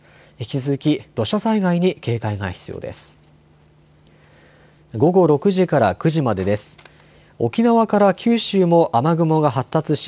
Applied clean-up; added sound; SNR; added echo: none; none; none; none.